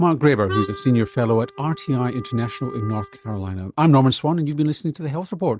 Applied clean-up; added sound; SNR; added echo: neural mask model RNNoise.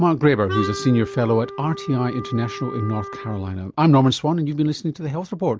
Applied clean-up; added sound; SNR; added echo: none; Wind instrument, woodwind instrument; 11 dB; none.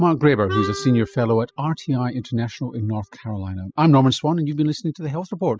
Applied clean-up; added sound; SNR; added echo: classical method spectral subtraction.